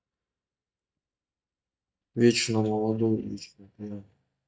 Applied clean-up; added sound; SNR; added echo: neural mask model DeepFilterNet 3.